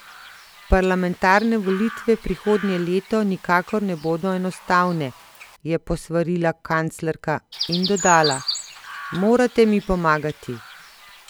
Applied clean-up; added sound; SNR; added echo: none; Chirp, tweet; 14 dB; none.